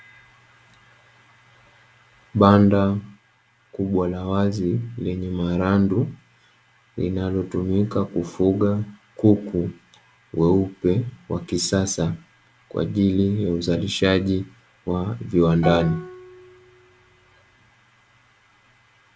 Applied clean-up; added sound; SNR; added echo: none; Plucked string instrument; 11 dB; none.